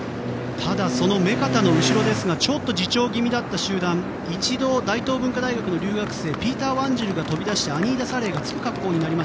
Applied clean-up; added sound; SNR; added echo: none; none; none; none.